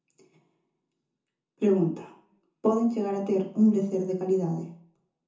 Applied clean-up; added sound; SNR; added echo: none; none; none; reverberation time 0.6 s.